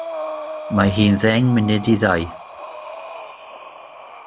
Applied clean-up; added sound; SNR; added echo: none; Breathing; 12 dB; none.